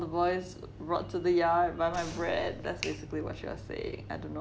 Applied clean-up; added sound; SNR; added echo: none; Gunshot, gunfire; 18 dB; none.